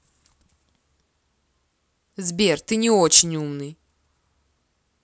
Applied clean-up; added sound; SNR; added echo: none; none; none; none.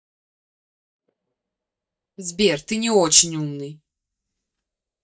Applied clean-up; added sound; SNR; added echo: neural mask model DeepFilterNet 3.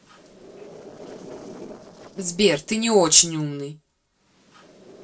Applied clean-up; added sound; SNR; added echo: neural separator model SepFormer DNS4.